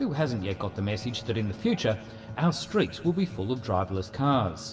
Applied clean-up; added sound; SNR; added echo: none; Bowed string instrument; 19 dB; reverberation time 2.7 s.